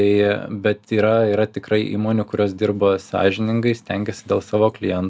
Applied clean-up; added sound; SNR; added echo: none; none; none; none.